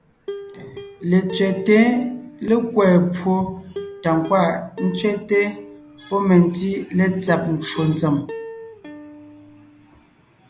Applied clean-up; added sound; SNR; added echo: none; Plucked string instrument; 16 dB; none.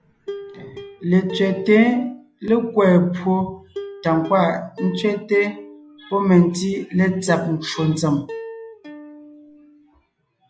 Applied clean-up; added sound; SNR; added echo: classical method log-MMSE.